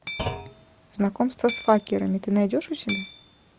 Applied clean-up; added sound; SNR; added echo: none; Thump, thud + Hammer; 10 dB; none.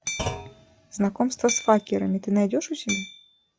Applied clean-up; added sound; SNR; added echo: classical method log-MMSE.